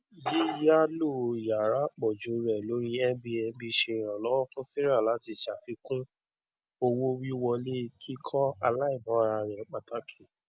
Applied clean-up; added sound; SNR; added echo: none; none; none; none.